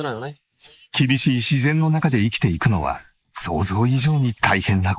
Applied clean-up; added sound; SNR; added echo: neural mask model Resemble Enhance denoiser.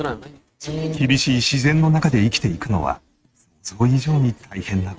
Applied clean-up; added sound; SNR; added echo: neural mask model RNNoise.